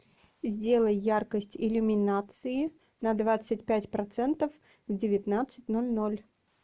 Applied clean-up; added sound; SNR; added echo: none; none; none; none.